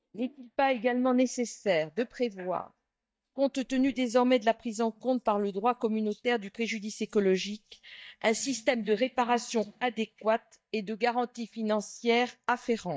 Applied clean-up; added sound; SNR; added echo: neural mask model DeepFilterNet 3.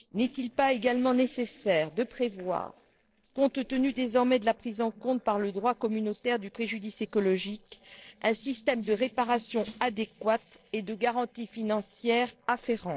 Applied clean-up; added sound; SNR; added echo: neural separator model SepFormer DNS4.